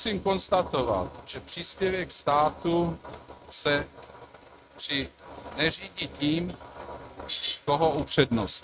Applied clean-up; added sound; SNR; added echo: neural mask model RNNoise.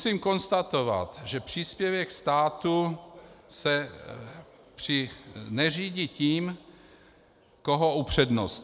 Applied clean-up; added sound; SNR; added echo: none; none; none; none.